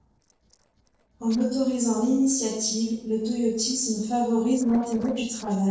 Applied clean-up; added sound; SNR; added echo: neural separator model SepFormer DNS4.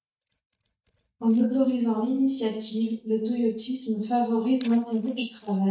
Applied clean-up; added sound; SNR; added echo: neural mask model DeepFilterNet 3.